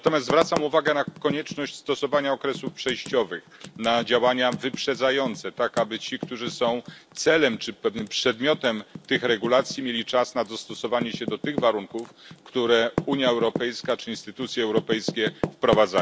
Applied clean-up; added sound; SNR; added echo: none; Typing; 11 dB; none.